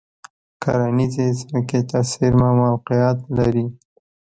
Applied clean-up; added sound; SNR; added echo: none; none; none; none.